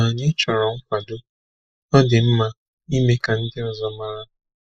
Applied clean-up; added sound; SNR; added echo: neural mask model Resemble Enhance denoiser.